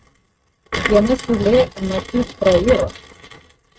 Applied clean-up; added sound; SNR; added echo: neural mask model RNNoise.